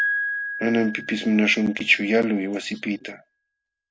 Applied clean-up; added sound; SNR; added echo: none; Piano; 8 dB; none.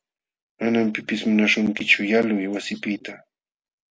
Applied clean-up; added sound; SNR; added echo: none; none; none; none.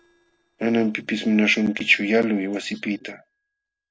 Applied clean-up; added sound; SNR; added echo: neural separator model SepFormer DNS4.